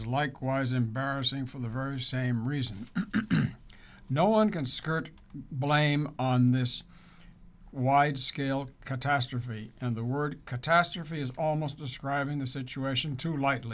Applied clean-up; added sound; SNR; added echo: none; none; none; none.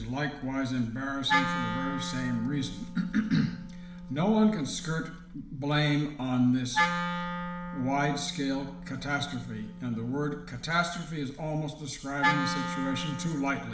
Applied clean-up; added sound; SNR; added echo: none; Wind instrument, woodwind instrument; 5 dB; reverberation time 0.7 s.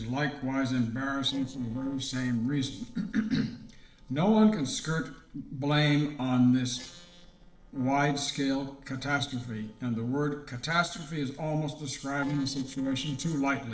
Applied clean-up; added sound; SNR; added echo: neural separator model SepFormer DNS4.